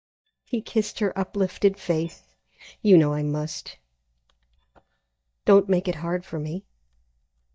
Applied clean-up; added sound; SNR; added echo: neural mask model DeepFilterNet 3.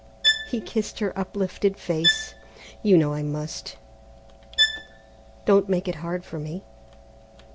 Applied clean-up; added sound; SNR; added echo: none; Bowed string instrument; 0 dB; none.